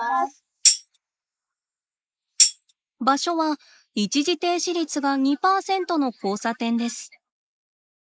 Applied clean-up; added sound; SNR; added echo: neural mask model Resemble Enhance denoiser.